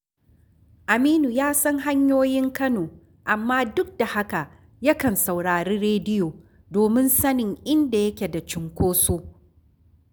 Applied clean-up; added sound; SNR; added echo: none; none; none; none.